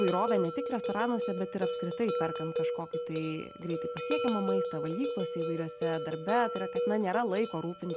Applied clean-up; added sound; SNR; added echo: none; Bell; 1 dB; none.